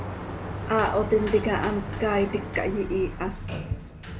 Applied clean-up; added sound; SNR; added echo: none; Sliding door; 7 dB; none.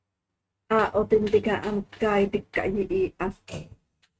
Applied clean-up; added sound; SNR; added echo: neural mask model RNNoise.